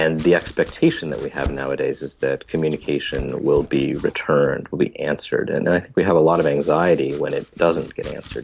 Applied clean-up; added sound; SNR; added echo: none; Domestic sounds, home sounds; 19 dB; none.